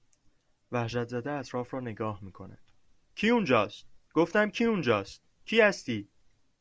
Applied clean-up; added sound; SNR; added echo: none; none; none; none.